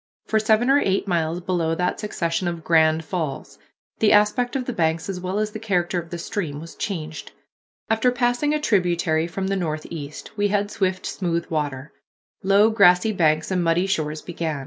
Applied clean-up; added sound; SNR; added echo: none; none; none; none.